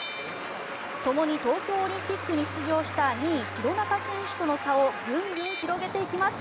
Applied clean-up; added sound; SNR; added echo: none; Bowed string instrument; 18 dB; none.